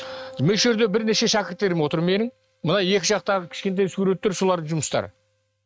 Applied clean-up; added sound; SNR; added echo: neural mask model RNNoise.